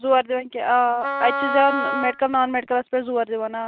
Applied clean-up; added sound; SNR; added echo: none; Wind instrument, woodwind instrument; 5 dB; none.